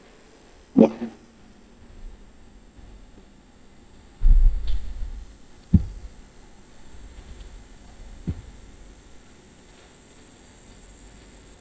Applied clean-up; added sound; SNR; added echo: neural mask model DeepFilterNet 3.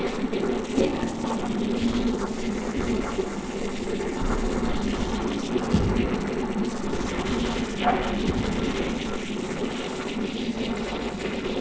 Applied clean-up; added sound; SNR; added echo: neural separator model SepFormer DNS4.